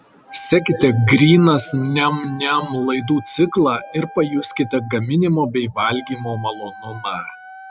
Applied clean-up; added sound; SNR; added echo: none; Wind instrument, woodwind instrument; 19 dB; none.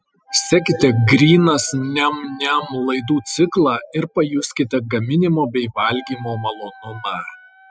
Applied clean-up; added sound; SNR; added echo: classical method spectral subtraction.